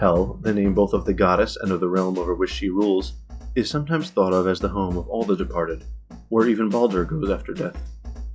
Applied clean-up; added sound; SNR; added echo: classical method log-MMSE.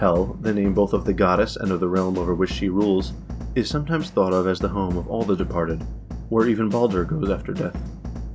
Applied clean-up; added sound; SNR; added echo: none; Drum / Drum kit; 10 dB; none.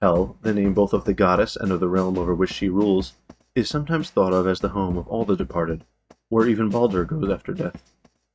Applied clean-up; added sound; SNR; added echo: neural mask model RNNoise.